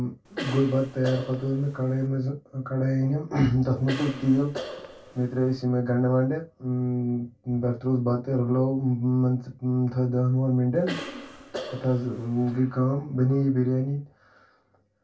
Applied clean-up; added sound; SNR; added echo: none; Cough; 12 dB; reverberation time 0.2 s.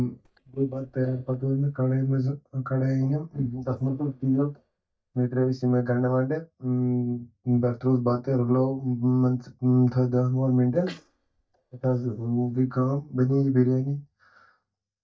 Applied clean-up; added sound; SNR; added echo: neural mask model DeepFilterNet 3.